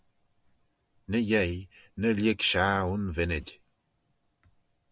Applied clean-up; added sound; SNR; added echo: none; none; none; none.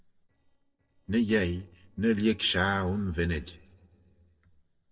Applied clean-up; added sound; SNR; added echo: neural separator model SepFormer DNS4.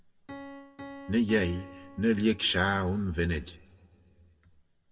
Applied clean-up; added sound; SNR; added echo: none; Piano; 18 dB; reverberation time 1.1 s.